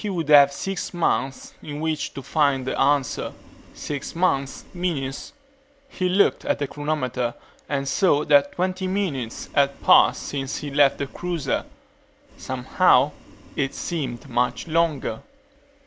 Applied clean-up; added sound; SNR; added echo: none; Boiling; 20 dB; none.